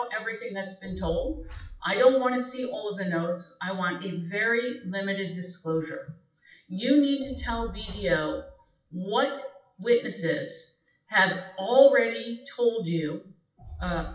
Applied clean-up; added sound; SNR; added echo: classical method WPE with log-MMSE.